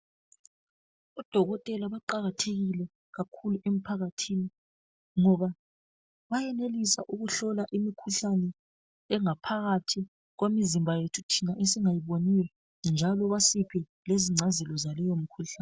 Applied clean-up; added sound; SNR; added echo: none; none; none; none.